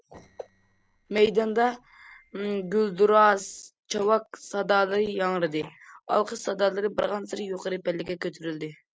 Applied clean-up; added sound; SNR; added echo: neural separator model SepFormer DNS4.